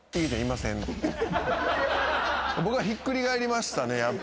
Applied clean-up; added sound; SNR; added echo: none; none; none; none.